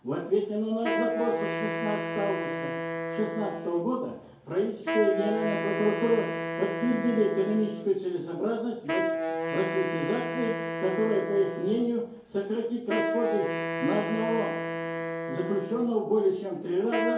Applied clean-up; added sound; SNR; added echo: none; Wind instrument, woodwind instrument; 4 dB; reverberation time 2.4 s.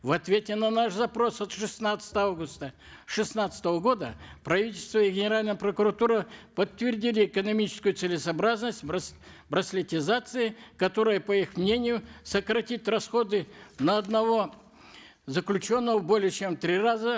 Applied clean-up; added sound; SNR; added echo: none; none; none; none.